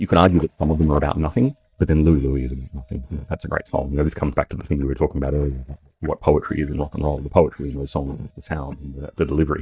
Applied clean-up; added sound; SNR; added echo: neural mask model DeepFilterNet 3.